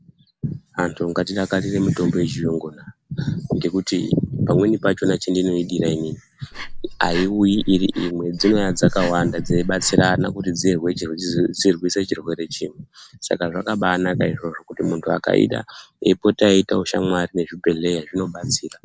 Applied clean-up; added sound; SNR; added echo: none; Breathing; 8 dB; none.